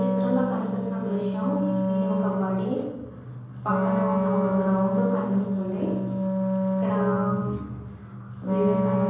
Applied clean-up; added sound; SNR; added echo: none; Wind instrument, woodwind instrument; -3 dB; reverberation time 1.3 s.